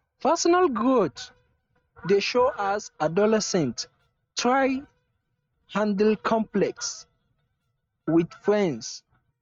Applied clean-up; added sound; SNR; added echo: neural mask model RNNoise.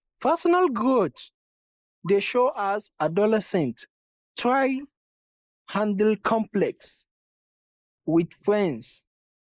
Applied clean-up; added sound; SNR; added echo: neural mask model Resemble Enhance denoiser.